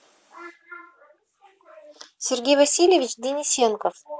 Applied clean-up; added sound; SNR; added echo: none; none; none; none.